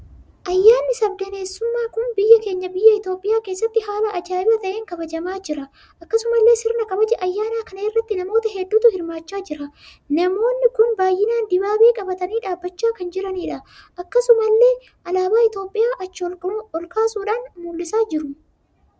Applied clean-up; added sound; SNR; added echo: none; none; none; none.